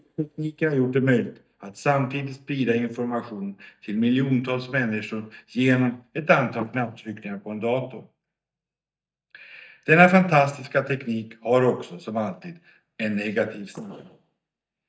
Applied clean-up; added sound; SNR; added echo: neural mask model DeepFilterNet 3.